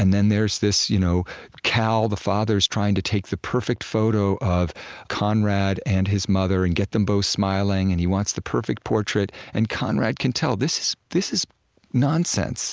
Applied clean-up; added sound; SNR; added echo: none; none; none; none.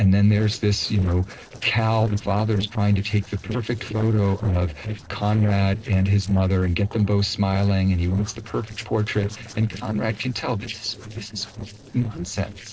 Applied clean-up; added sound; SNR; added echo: neural separator model SepFormer DNS4.